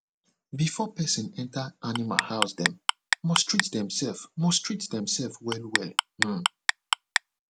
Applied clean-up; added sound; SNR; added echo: none; Clock; -2 dB; none.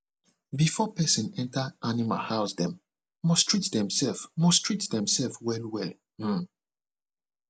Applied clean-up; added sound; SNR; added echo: none; none; none; none.